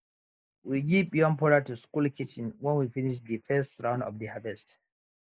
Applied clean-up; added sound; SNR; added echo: neural mask model Resemble Enhance denoiser.